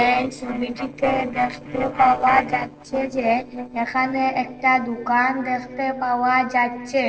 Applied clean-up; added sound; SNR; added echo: neural separator model SepFormer DNS4.